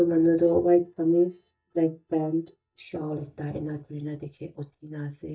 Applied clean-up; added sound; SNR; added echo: neural mask model DeepFilterNet 3.